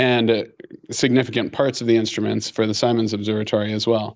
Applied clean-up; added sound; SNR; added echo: neural mask model Resemble Enhance denoiser.